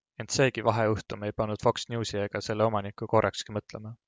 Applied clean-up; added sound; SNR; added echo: none; none; none; none.